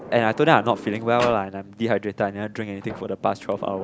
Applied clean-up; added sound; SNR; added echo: none; Sliding door; 15 dB; none.